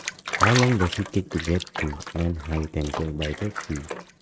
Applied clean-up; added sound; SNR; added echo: neural mask model RNNoise.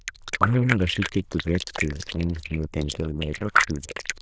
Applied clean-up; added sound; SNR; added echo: neural diffusion model UNIVERSE++.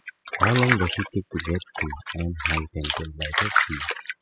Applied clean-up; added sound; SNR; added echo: classical method spectral subtraction.